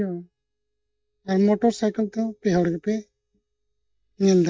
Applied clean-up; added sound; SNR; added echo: neural mask model DeepFilterNet 3.